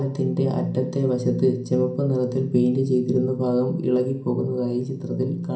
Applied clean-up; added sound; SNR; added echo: none; none; none; reverberation time 0.5 s.